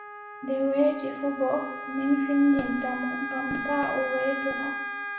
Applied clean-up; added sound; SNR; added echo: none; Wind instrument, woodwind instrument; 7 dB; reverberation time 0.8 s.